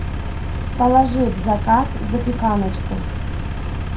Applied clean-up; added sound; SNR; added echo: none; Engine; 3 dB; reverberation time 0.2 s.